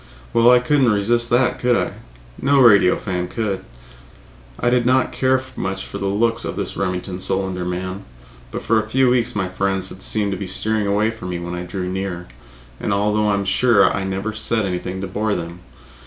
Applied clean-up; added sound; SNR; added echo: none; none; none; none.